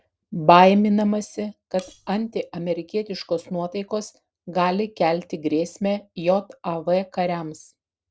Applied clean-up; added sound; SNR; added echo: neural separator model SepFormer DNS4.